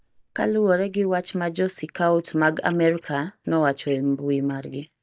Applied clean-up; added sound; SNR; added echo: neural mask model DeepFilterNet 3.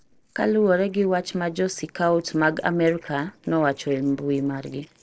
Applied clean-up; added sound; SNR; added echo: neural separator model SepFormer DNS4.